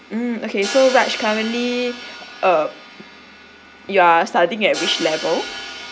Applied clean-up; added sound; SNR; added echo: none; Crash cymbal; 12 dB; none.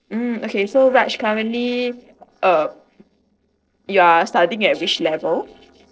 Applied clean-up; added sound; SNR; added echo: neural separator model SepFormer DNS4.